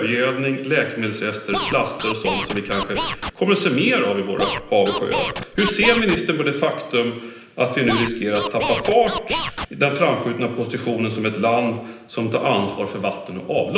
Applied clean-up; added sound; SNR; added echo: none; Scratching (performance technique); 5 dB; reverberation time 0.9 s.